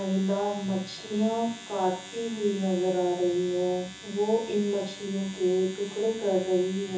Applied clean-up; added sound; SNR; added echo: none; Domestic sounds, home sounds; 16 dB; reverberation time 0.6 s.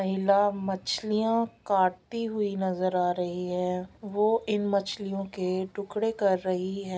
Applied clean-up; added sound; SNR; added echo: none; none; none; none.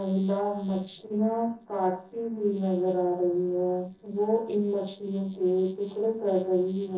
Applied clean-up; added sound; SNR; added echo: neural separator model SepFormer DNS4.